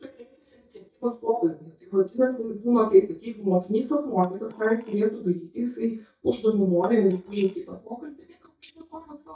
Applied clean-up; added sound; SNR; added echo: neural mask model DeepFilterNet 3.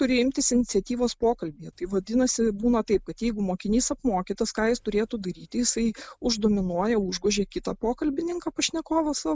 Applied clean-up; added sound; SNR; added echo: none; none; none; none.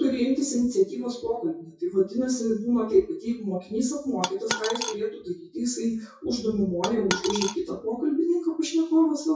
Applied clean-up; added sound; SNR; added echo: classical method WPE with log-MMSE.